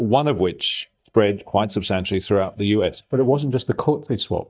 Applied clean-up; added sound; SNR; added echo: neural mask model DeepFilterNet 3.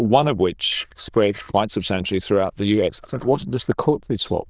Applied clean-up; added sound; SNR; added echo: neural diffusion model UNIVERSE++.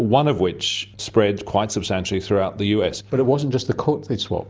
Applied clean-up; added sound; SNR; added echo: none; none; none; none.